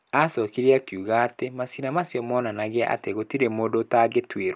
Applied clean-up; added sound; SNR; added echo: none; none; none; none.